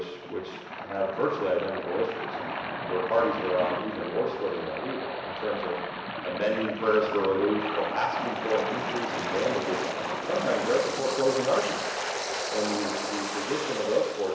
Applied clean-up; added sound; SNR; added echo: none; Waves, surf; 4 dB; reverberation time 1.0 s.